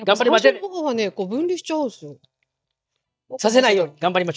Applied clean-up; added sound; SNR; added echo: neural mask model DeepFilterNet 3.